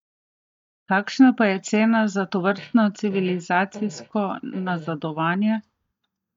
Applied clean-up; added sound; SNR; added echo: neural mask model DeepFilterNet 3.